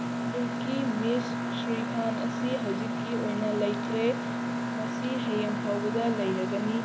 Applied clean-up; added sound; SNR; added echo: none; Mechanisms; -1 dB; none.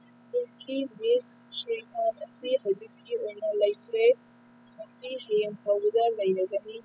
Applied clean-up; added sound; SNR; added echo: classical method spectral subtraction.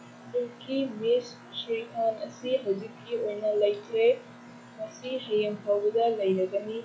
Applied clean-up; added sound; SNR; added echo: classical method log-MMSE.